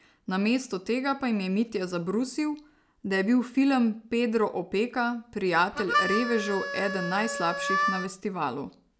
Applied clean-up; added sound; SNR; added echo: none; Harmonica; 3 dB; none.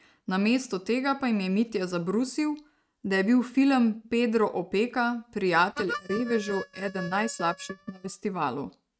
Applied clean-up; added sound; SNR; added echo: neural mask model RNNoise.